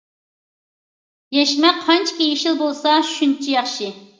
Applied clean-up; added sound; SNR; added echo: none; none; none; reverberation time 0.7 s.